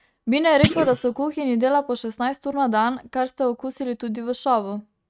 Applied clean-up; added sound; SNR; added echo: neural mask model RNNoise.